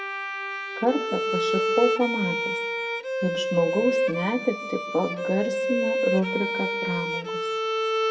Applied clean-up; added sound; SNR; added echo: none; Bowed string instrument; -1 dB; reverberation time 0.6 s.